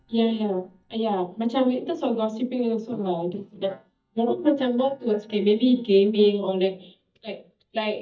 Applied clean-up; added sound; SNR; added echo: neural mask model DeepFilterNet 3.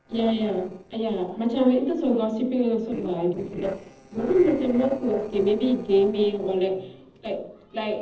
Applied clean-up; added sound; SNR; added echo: neural separator model SepFormer DNS4.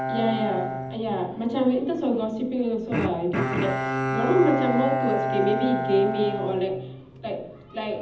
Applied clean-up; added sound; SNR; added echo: none; Bowed string instrument; 4 dB; reverberation time 0.8 s.